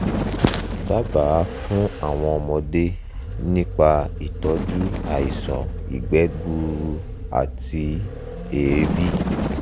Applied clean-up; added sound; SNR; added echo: none; Bird + Vehicle; 4 dB; none.